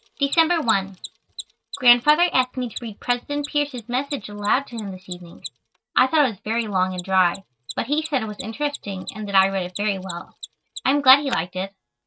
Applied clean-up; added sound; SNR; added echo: neural mask model RNNoise.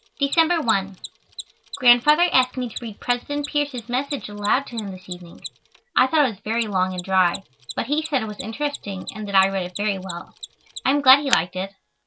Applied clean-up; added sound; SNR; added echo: none; Mechanisms; 14 dB; none.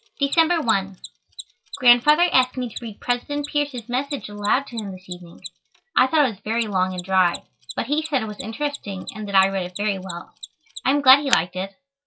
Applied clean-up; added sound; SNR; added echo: classical method log-MMSE.